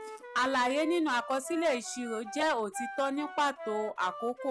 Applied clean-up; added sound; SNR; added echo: none; Wind instrument, woodwind instrument; 11 dB; none.